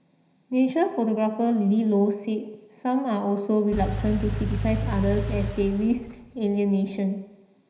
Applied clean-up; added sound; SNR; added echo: none; Engine / Car; 5 dB; reverberation time 0.9 s.